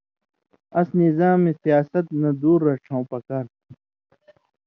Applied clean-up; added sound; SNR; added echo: none; none; none; none.